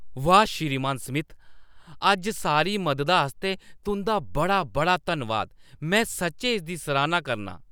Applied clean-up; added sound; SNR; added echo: none; none; none; none.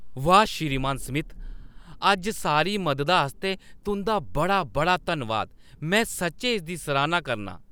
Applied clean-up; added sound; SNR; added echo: none; Thunder; 19 dB; none.